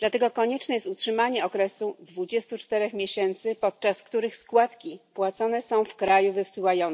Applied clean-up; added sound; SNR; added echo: none; none; none; none.